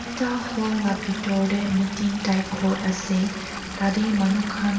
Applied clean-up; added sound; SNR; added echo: none; Stream / Liquid; 11 dB; reverberation time 2.4 s.